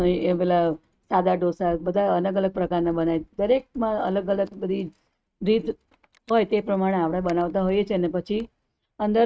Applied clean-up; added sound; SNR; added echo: neural mask model RNNoise.